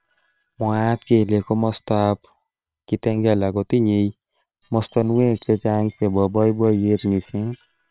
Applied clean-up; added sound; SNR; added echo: neural separator model SepFormer WHAM!.